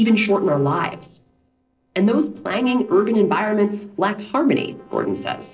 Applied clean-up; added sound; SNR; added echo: neural separator model SepFormer DNS4.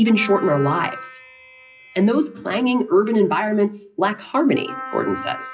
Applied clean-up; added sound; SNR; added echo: classical method WPE with log-MMSE.